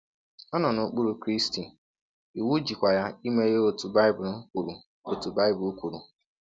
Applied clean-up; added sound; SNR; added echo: none; none; none; none.